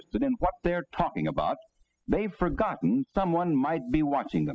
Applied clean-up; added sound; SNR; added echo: classical method spectral subtraction.